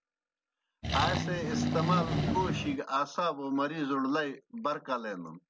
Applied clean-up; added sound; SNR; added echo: none; Accelerating, revving, vroom; -2 dB; none.